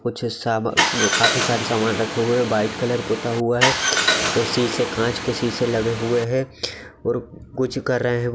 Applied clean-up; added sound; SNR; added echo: none; Car; 1 dB; none.